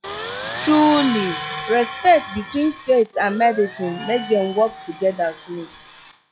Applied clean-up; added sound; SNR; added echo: classical method log-MMSE.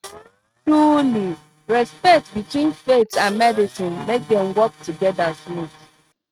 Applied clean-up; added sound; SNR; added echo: neural mask model RNNoise.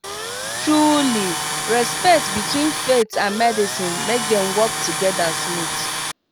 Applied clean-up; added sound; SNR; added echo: none; Tools; 4 dB; none.